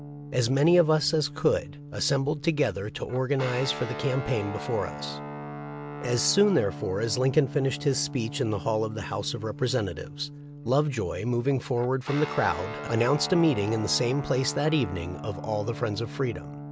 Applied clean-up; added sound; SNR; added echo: none; Guitar; 11 dB; none.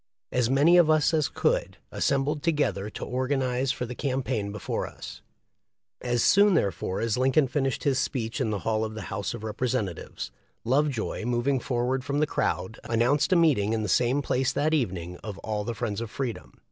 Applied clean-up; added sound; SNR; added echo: none; none; none; none.